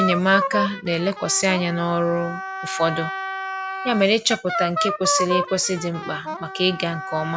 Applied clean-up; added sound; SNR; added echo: none; Wind instrument, woodwind instrument; 5 dB; none.